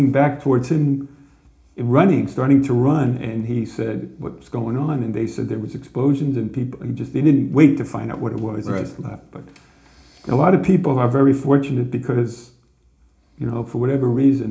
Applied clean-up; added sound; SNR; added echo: none; none; none; reverberation time 0.4 s.